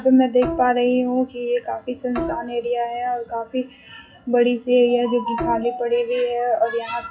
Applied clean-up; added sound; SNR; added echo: classical method WPE with log-MMSE.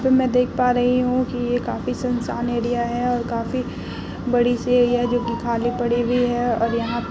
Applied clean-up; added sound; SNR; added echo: none; none; none; none.